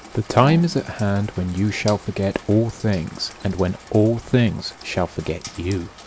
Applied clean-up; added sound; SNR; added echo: none; Bowed string instrument + Rain; 18 dB; none.